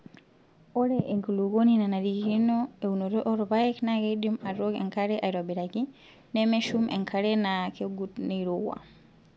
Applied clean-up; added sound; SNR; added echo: none; none; none; none.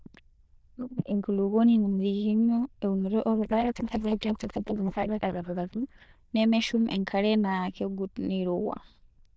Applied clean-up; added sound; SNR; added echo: neural diffusion model UNIVERSE++.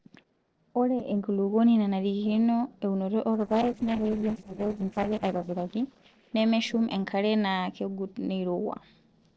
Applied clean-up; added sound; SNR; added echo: neural separator model SepFormer DNS4.